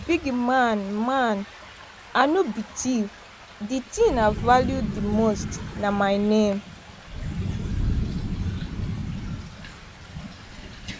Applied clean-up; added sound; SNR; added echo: none; Thunder / Rain; 6 dB; none.